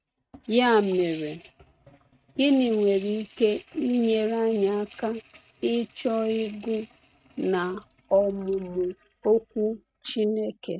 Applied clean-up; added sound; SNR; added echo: neural mask model RNNoise.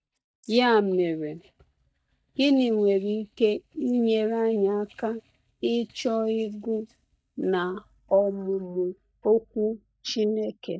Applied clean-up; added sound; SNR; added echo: neural mask model DeepFilterNet 3.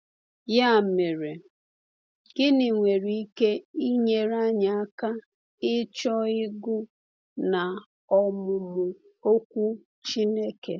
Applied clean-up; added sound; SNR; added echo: none; none; none; none.